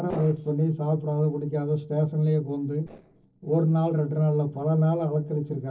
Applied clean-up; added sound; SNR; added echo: neural separator model SepFormer DNS4.